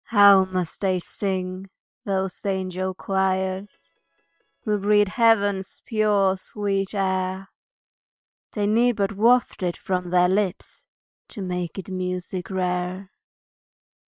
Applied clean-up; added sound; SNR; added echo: neural separator model SepFormer WHAM!.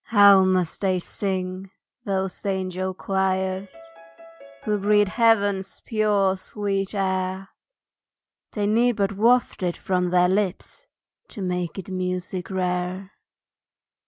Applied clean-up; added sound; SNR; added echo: none; Piano; 19 dB; none.